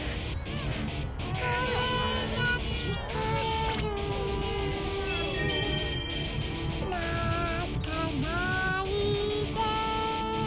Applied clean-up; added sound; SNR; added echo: none; Aircraft + Guitar; 1 dB; none.